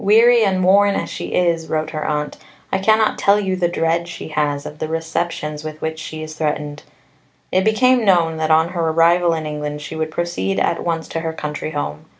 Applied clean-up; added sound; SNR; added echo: none; none; none; none.